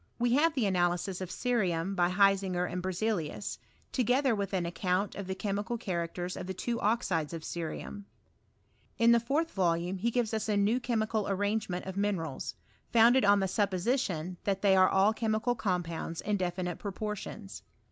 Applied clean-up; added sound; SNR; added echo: none; none; none; none.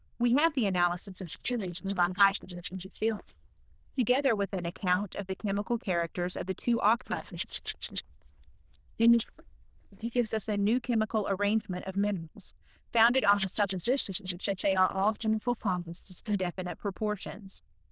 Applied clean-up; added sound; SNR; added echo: neural diffusion model UNIVERSE++.